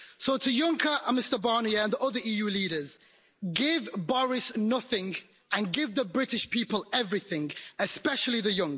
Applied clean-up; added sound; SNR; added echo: none; none; none; none.